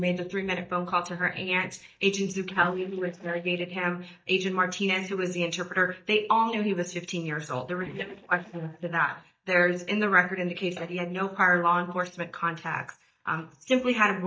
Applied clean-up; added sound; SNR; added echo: neural mask model DeepFilterNet 3.